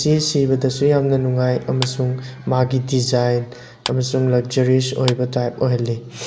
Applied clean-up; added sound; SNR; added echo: none; Clapping; 16 dB; none.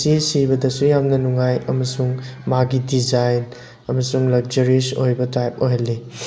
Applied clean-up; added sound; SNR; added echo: none; none; none; none.